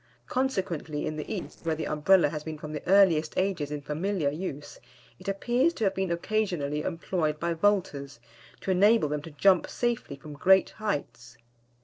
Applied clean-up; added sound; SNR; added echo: neural separator model SepFormer DNS4.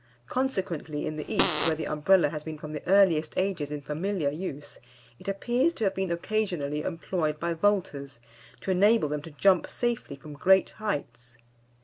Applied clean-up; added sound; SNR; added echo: none; Fart; 1 dB; none.